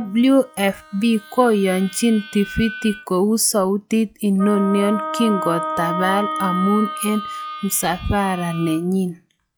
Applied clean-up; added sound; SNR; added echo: classical method log-MMSE.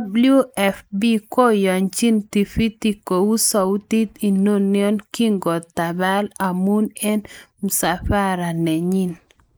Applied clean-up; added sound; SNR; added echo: neural mask model Resemble Enhance denoiser.